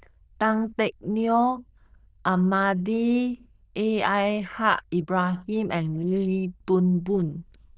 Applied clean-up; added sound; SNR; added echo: neural diffusion model UNIVERSE++.